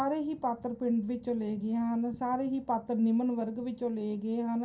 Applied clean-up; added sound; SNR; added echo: none; none; none; reverberation time 0.3 s.